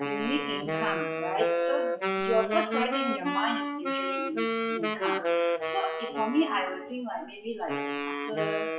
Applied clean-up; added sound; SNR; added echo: classical method WPE with log-MMSE.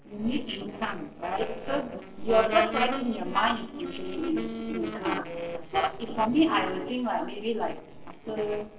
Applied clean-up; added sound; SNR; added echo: neural separator model SepFormer DNS4.